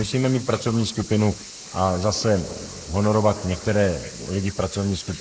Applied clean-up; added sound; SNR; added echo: neural mask model Resemble Enhance denoiser.